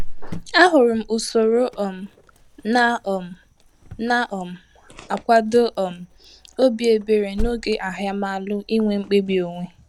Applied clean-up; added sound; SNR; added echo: none; Cricket; 11 dB; none.